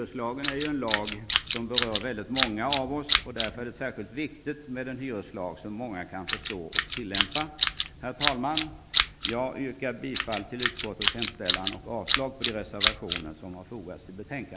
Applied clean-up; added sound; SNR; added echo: none; Tools; -3 dB; none.